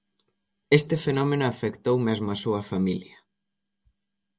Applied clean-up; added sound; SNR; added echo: none; none; none; none.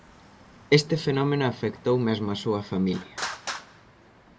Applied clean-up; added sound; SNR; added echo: none; Traffic noise, roadway noise; 15 dB; none.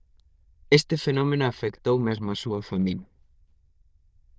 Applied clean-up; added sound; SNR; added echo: neural diffusion model UNIVERSE++.